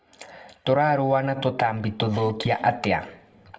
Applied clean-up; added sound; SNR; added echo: none; Cough; 19 dB; reverberation time 1.1 s.